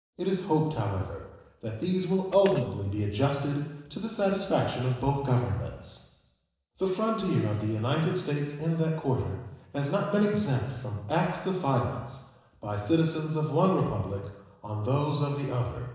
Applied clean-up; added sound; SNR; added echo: neural separator model SepFormer DNS4.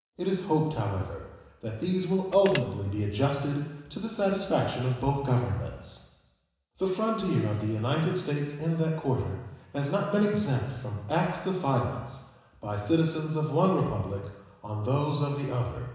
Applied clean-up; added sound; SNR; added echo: none; Telephone; 14 dB; reverberation time 1.0 s.